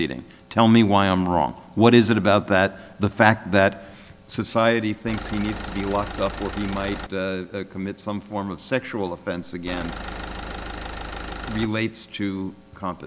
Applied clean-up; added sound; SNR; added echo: none; Engine; 10 dB; none.